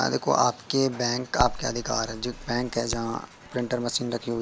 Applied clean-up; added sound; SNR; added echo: none; Crackle; 12 dB; none.